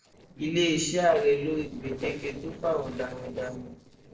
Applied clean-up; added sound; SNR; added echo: neural separator model SepFormer DNS4.